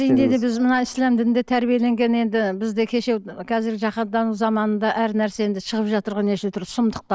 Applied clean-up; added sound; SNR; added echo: none; none; none; none.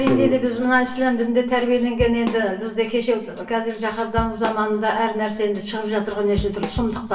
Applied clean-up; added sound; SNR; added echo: none; Drum / Drum kit; 13 dB; reverberation time 1.0 s.